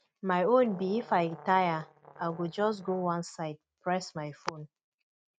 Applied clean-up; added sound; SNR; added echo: neural mask model RNNoise.